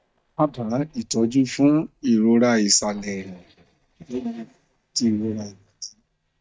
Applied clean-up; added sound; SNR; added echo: neural mask model DeepFilterNet 3.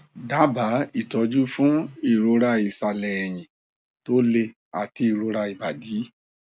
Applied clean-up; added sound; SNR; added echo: none; none; none; none.